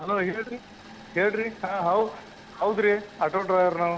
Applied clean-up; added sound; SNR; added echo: none; Engine / Mechanisms; 20 dB; none.